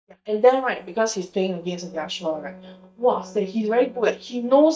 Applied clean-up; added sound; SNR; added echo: neural mask model DeepFilterNet 3.